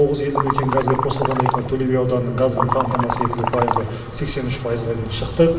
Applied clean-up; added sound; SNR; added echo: none; Liquid; 2 dB; reverberation time 2.0 s.